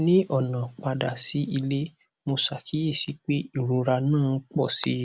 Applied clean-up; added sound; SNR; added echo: none; none; none; none.